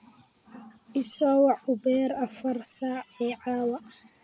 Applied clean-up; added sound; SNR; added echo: none; none; none; none.